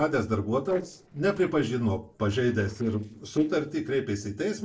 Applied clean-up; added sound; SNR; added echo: neural separator model SepFormer DNS4.